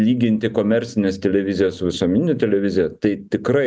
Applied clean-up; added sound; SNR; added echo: none; none; none; none.